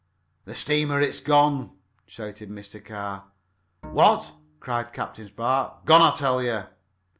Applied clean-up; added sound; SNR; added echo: none; Bowed string instrument; 20 dB; none.